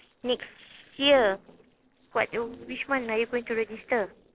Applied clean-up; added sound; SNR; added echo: neural separator model SepFormer DNS4.